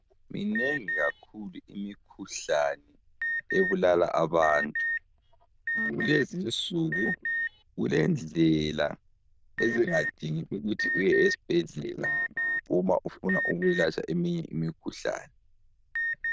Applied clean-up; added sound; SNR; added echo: neural diffusion model UNIVERSE++.